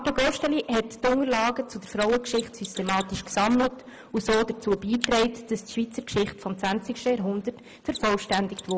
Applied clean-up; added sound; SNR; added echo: none; Mechanisms; 18 dB; none.